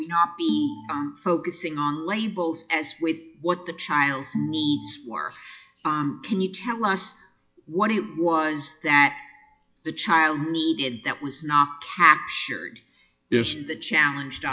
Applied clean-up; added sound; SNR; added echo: classical method log-MMSE.